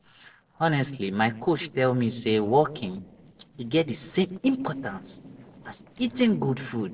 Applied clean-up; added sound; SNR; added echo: neural separator model SepFormer DNS4.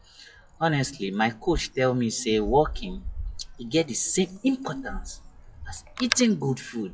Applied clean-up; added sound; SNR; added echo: classical method WPE with log-MMSE.